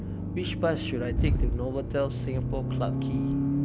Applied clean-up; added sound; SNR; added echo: none; Accelerating, revving, vroom; -4 dB; none.